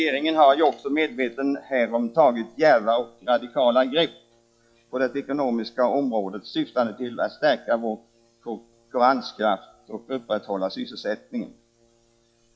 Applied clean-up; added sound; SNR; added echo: classical method log-MMSE.